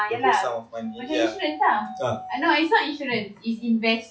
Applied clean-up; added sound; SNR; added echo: classical method log-MMSE.